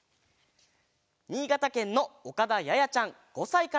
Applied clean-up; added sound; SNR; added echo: none; none; none; none.